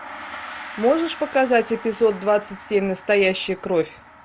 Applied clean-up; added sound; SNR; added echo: none; Gong; 16 dB; none.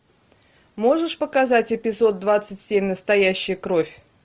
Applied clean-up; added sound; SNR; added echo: none; none; none; none.